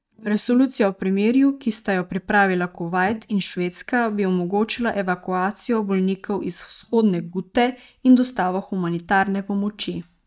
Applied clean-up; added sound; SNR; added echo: neural mask model DeepFilterNet 3.